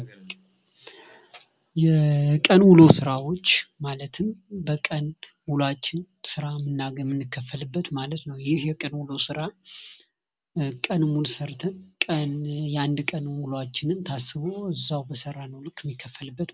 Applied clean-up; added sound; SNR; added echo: none; none; none; none.